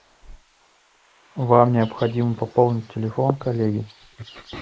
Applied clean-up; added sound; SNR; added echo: neural mask model Resemble Enhance denoiser.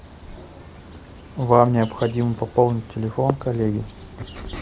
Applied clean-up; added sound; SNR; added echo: none; Bird vocalization, bird call, bird song; 16 dB; none.